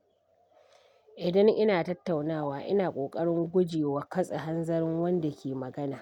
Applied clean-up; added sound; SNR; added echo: none; none; none; none.